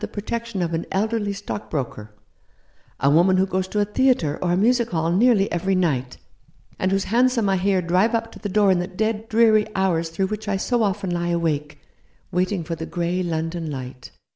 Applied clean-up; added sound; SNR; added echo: none; none; none; none.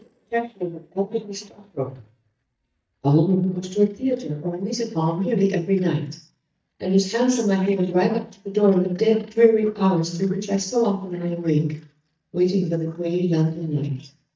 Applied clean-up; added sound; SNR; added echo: neural mask model DeepFilterNet 3.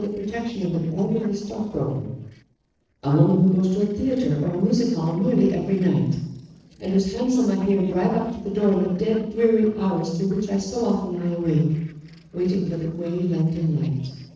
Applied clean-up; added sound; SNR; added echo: neural separator model SepFormer DNS4.